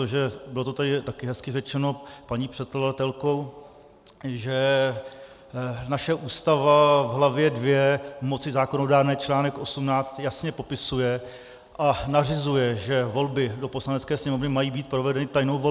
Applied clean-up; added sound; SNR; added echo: none; none; none; none.